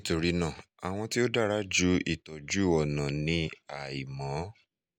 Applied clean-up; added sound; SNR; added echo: none; none; none; none.